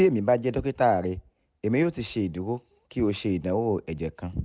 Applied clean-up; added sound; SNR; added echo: none; none; none; none.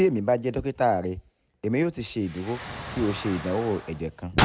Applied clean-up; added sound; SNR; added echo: none; Explosion; 7 dB; none.